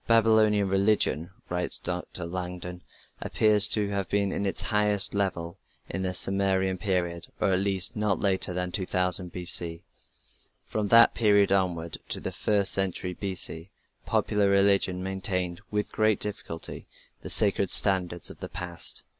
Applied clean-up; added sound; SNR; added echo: none; none; none; none.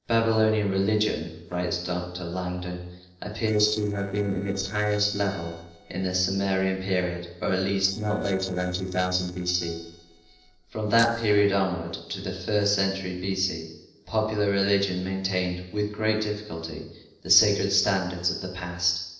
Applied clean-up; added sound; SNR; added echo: neural separator model SepFormer DNS4.